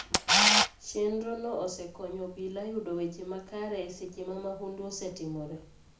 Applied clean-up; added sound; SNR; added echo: none; Camera; -3 dB; reverberation time 0.4 s.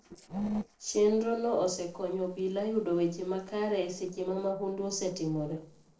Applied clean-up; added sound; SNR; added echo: neural separator model SepFormer DNS4.